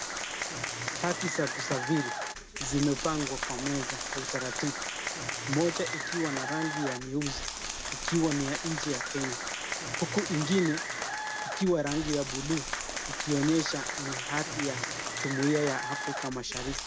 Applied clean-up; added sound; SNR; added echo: none; Applause; 3 dB; none.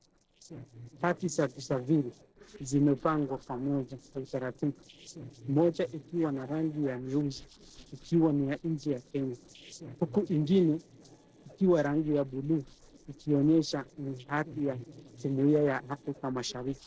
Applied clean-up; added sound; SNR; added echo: neural separator model SepFormer DNS4.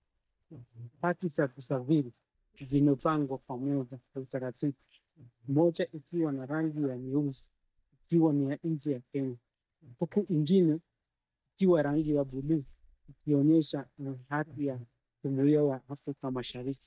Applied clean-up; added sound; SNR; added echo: neural mask model DeepFilterNet 3.